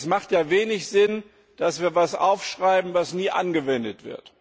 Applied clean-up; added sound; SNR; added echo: none; none; none; none.